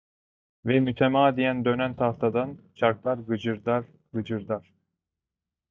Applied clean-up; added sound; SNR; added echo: neural mask model DeepFilterNet 3.